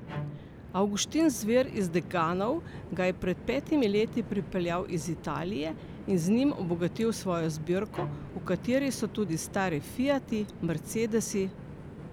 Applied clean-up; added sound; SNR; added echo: none; Bowed string instrument + Train; 12 dB; none.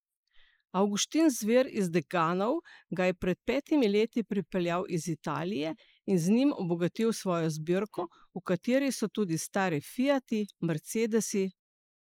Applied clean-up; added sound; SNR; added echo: neural mask model Resemble Enhance denoiser.